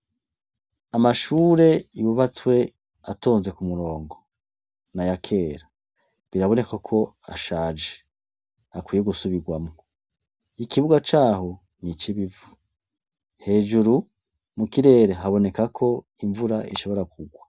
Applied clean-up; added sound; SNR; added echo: none; none; none; none.